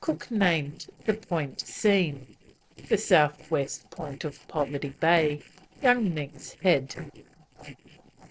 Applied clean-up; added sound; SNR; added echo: neural separator model SepFormer DNS4.